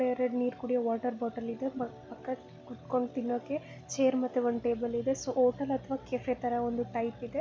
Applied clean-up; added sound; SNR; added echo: none; Organ; 18 dB; none.